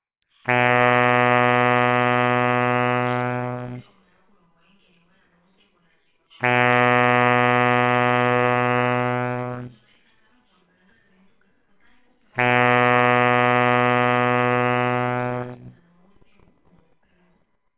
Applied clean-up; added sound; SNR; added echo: neural separator model SepFormer WHAMR!.